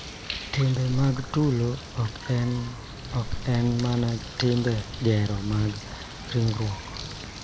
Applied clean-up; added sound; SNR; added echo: none; Bird + Car; 10 dB; none.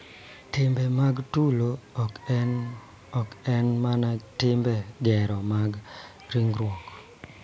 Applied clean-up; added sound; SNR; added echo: none; none; none; none.